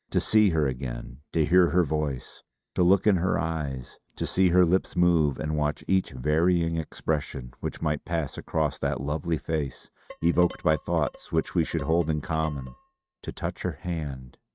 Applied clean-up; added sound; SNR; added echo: neural mask model RNNoise.